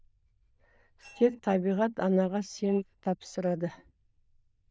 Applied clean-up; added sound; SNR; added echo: neural diffusion model UNIVERSE++.